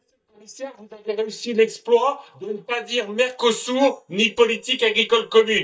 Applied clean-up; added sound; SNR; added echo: neural mask model DeepFilterNet 3.